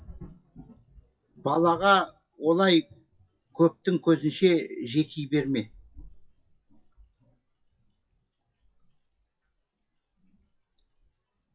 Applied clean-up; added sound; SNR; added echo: classical method WPE with log-MMSE.